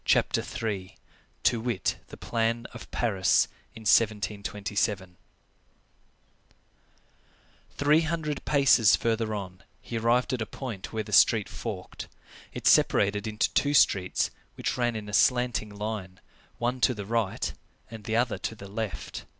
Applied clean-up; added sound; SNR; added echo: none; none; none; none.